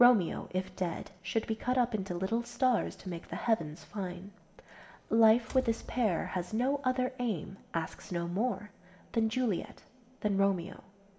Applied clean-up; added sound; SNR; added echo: none; Door; 19 dB; reverberation time 2.5 s.